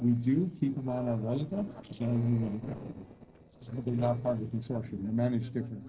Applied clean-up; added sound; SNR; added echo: neural separator model SepFormer DNS4.